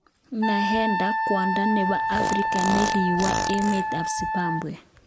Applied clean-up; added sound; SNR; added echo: none; Fart + Wind instrument, woodwind instrument; -1 dB; none.